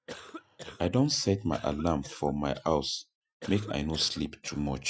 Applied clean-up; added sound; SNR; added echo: classical method Wiener filter.